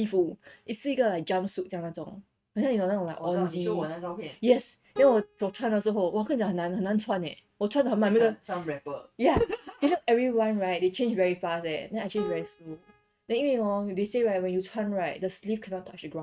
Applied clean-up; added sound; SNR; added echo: neural mask model RNNoise.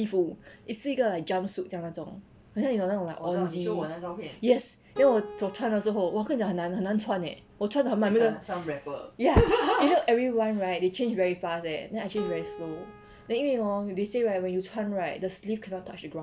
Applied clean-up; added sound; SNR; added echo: none; Keyboard (musical); 20 dB; none.